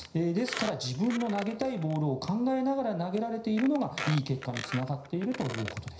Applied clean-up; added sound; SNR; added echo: none; Squeak; 12 dB; reverberation time 0.5 s.